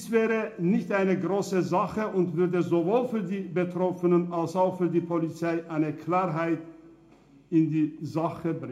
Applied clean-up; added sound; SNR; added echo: none; none; none; reverberation time 0.3 s.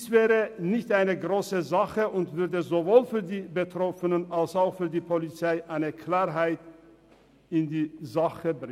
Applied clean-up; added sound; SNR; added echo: none; none; none; none.